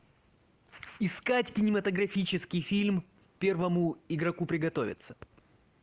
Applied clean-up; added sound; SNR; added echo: none; none; none; none.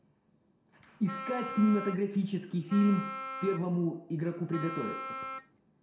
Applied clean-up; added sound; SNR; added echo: none; Wind instrument, woodwind instrument; 9 dB; reverberation time 0.6 s.